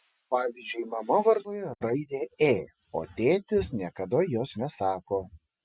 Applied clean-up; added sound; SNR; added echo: none; none; none; none.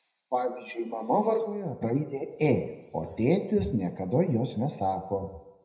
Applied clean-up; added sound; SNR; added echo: none; none; none; reverberation time 0.7 s.